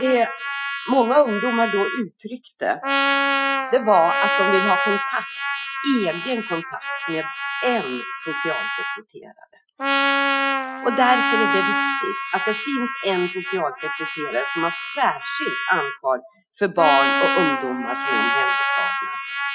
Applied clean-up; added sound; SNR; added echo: classical method Wiener filter.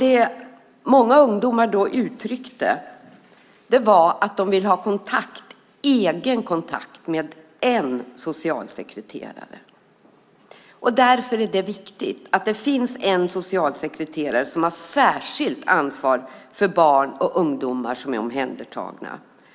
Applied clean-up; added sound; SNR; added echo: none; none; none; none.